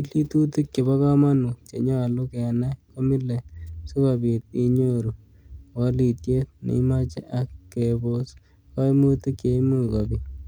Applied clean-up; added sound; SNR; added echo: none; none; none; none.